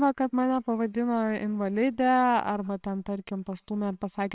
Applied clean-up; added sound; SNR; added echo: neural separator model SepFormer WHAMR!.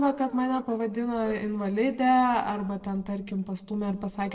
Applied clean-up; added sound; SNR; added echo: neural separator model SepFormer DNS4.